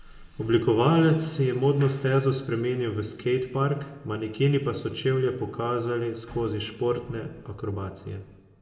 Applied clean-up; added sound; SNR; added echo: none; none; none; reverberation time 1.2 s.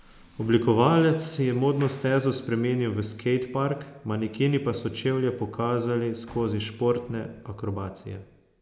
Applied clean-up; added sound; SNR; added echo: none; none; none; none.